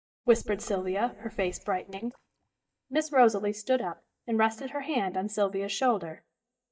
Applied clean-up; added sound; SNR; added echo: neural mask model DeepFilterNet 3.